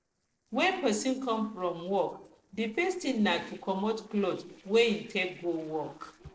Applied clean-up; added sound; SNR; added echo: neural separator model SepFormer DNS4.